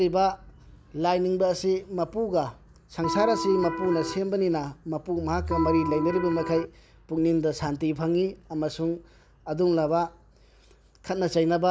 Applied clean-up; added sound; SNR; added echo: none; Electric guitar; 4 dB; none.